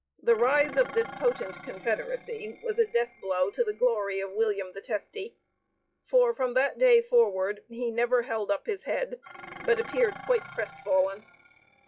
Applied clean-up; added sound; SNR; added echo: classical method WPE with log-MMSE.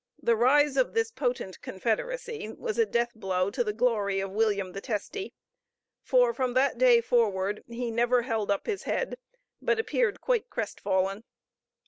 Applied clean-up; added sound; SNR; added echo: none; none; none; none.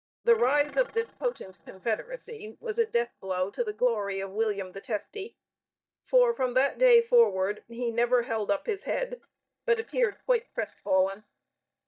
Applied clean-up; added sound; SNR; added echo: neural mask model DeepFilterNet 3.